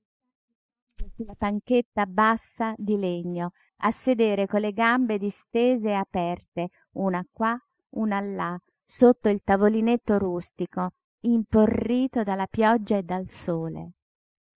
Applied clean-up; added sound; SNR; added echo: neural mask model DeepFilterNet 3.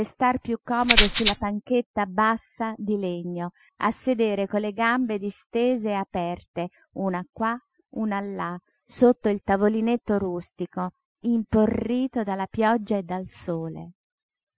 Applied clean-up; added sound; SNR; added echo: classical method Wiener filter.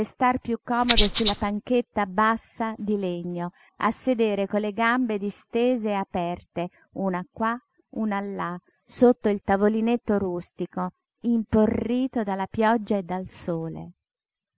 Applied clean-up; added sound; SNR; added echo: neural mask model Resemble Enhance denoiser.